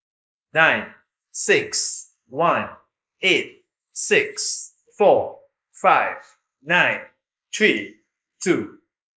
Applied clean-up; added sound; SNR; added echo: neural mask model Resemble Enhance denoiser.